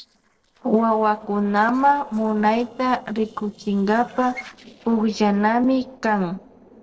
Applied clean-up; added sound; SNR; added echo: neural separator model SepFormer DNS4.